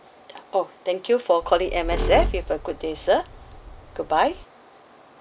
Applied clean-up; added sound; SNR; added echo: none; Squeak; 6 dB; none.